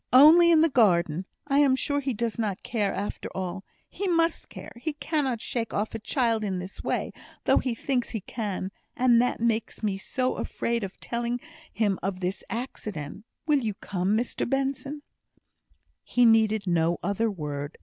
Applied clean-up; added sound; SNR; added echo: none; none; none; none.